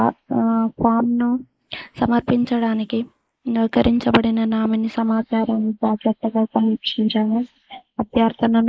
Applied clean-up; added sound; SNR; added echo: neural mask model Resemble Enhance denoiser.